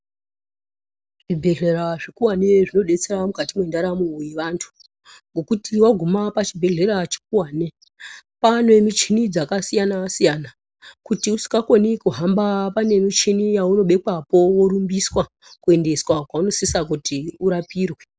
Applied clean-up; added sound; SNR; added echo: none; none; none; none.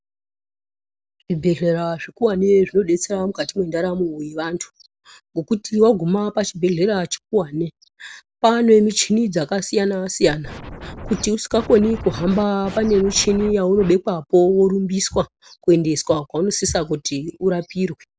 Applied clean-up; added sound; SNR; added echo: none; Scratching (performance technique); 13 dB; none.